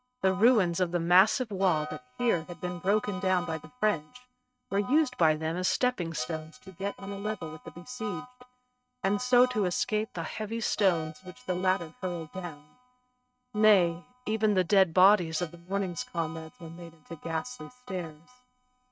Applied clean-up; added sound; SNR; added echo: neural mask model RNNoise.